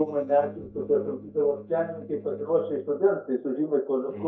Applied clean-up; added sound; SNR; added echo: neural mask model DeepFilterNet 3.